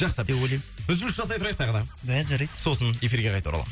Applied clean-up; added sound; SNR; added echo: none; none; none; none.